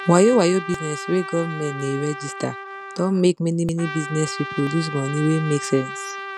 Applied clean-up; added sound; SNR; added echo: none; Trumpet; 11 dB; none.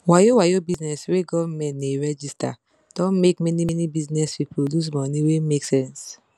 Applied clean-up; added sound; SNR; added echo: none; none; none; none.